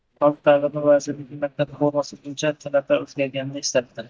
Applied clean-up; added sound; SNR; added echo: neural mask model DeepFilterNet 3.